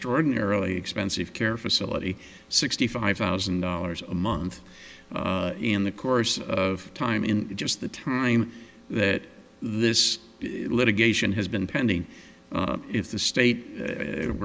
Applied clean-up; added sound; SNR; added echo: none; none; none; none.